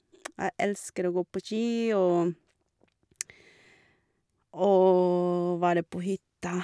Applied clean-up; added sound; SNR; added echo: none; none; none; none.